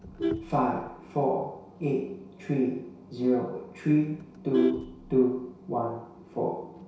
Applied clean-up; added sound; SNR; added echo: none; Vehicle horn, car horn, honking; 10 dB; reverberation time 0.6 s.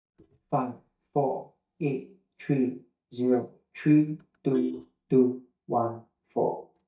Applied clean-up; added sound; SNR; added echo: neural mask model DeepFilterNet 3.